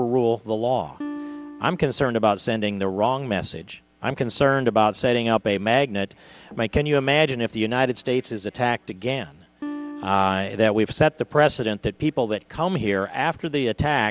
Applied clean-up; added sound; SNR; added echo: none; Acoustic guitar; 12 dB; none.